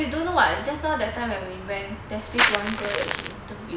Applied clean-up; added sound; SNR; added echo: none; Crackle; -3 dB; none.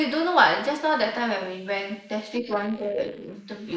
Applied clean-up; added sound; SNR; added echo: neural mask model Resemble Enhance denoiser.